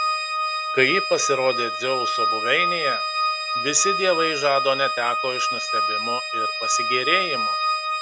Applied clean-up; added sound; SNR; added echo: none; Organ; -1 dB; none.